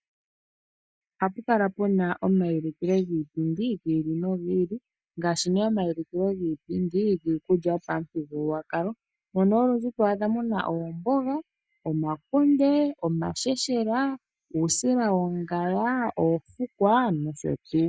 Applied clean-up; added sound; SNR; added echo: neural mask model DeepFilterNet 3.